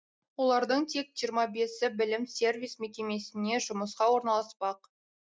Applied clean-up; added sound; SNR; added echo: none; none; none; none.